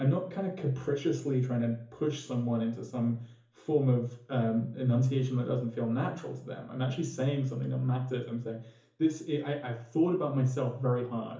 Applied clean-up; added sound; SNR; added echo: none; none; none; reverberation time 0.7 s.